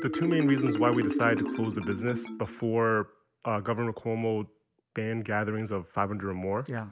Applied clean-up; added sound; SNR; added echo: none; Marimba, xylophone; 5 dB; none.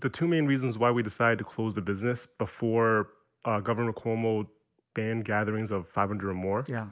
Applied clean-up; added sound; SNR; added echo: none; none; none; none.